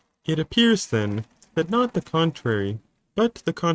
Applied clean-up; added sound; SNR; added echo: neural mask model RNNoise.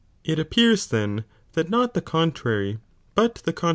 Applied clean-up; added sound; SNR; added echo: none; none; none; none.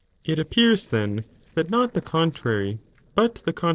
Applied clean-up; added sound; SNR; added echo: neural separator model SepFormer DNS4.